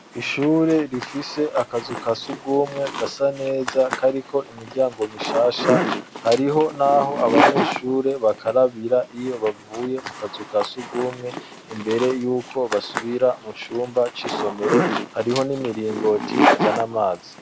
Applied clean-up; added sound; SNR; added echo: none; Zipper (clothing); 4 dB; none.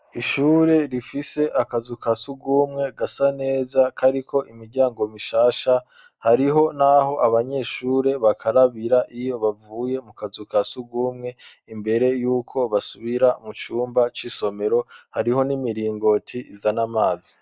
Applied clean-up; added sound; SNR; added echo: none; none; none; none.